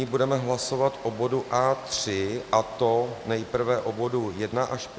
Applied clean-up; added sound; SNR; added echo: none; Water; 20 dB; none.